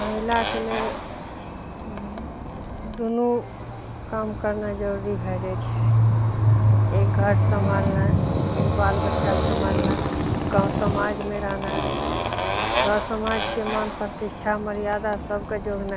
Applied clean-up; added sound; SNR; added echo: none; Motorcycle; -2 dB; none.